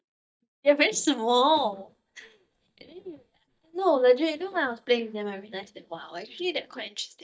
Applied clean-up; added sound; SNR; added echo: neural mask model DeepFilterNet 3.